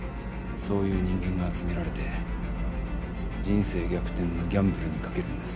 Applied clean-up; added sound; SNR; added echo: none; none; none; none.